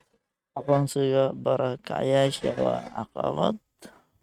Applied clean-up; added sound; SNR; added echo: neural mask model RNNoise.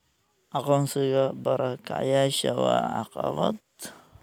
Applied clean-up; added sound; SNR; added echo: none; none; none; none.